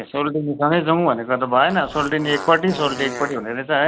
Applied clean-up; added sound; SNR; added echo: none; Fart; 13 dB; none.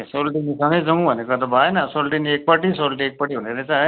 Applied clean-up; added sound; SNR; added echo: none; none; none; none.